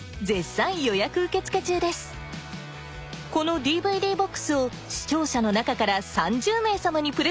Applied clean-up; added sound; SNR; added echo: none; none; none; none.